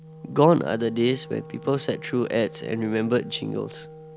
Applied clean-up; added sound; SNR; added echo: none; Wind instrument, woodwind instrument; 17 dB; none.